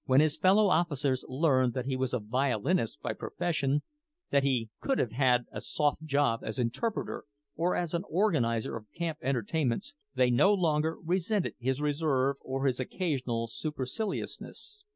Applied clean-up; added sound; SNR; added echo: none; none; none; none.